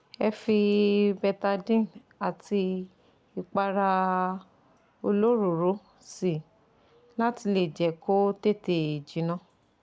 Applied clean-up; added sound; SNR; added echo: none; none; none; none.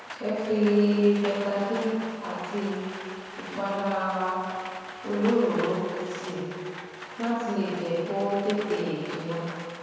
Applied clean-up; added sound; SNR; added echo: none; Rain; 12 dB; reverberation time 1.9 s.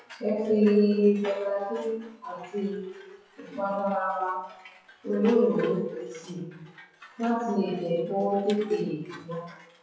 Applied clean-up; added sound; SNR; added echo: classical method WPE with log-MMSE.